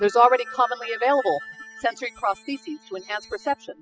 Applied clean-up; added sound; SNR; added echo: classical method spectral subtraction.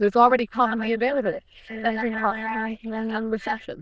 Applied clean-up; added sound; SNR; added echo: neural diffusion model UNIVERSE++.